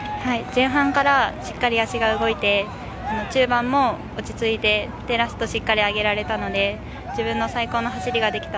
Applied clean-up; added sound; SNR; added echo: none; Cheering; 12 dB; none.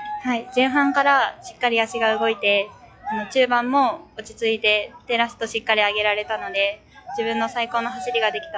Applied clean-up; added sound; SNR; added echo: classical method log-MMSE.